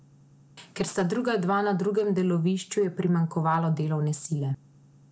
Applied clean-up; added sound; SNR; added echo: none; none; none; none.